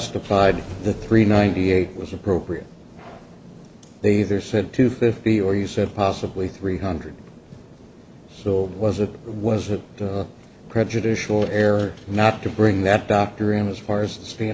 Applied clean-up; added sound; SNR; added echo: none; none; none; none.